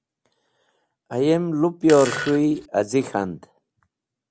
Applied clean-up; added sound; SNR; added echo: none; Fart; 9 dB; none.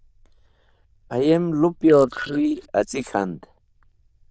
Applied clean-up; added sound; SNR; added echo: neural diffusion model UNIVERSE++.